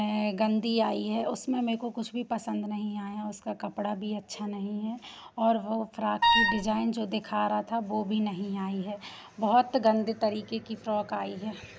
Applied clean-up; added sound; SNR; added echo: none; Wind instrument, woodwind instrument; -5 dB; none.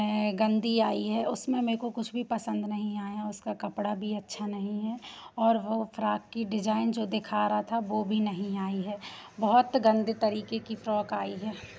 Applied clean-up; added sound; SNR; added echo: none; none; none; none.